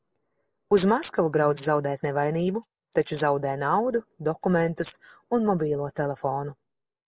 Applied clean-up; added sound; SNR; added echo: neural mask model Resemble Enhance denoiser.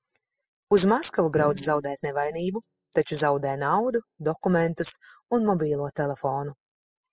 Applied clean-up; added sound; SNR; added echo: classical method spectral subtraction.